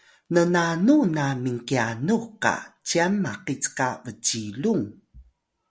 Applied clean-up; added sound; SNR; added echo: none; none; none; none.